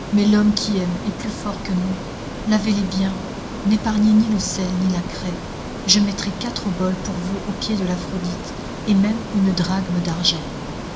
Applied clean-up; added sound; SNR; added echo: none; Ocean; 8 dB; reverberation time 0.4 s.